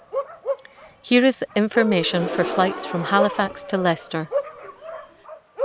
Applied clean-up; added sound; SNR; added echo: none; Gasp + Bark; 6 dB; none.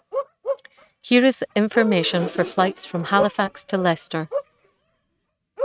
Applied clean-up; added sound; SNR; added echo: neural mask model RNNoise.